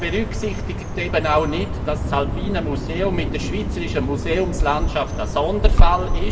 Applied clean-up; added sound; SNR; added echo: none; Bird vocalization, bird call, bird song; -3 dB; reverberation time 0.9 s.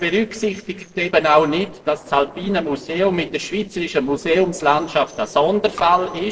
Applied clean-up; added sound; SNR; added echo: neural separator model SepFormer DNS4.